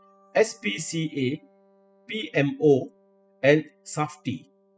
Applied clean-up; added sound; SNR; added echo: classical method spectral subtraction.